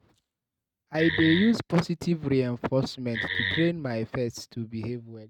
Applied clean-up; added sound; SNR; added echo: neural mask model RNNoise.